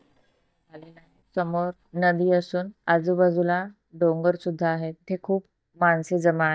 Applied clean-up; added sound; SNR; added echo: neural mask model DeepFilterNet 3.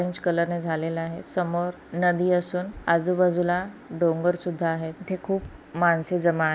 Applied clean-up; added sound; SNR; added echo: none; none; none; none.